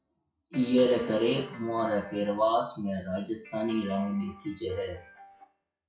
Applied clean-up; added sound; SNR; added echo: classical method WPE with log-MMSE.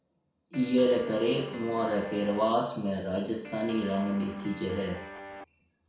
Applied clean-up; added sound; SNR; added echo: none; Guitar; 14 dB; reverberation time 0.6 s.